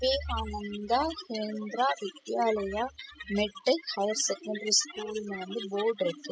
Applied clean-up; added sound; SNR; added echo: classical method spectral subtraction.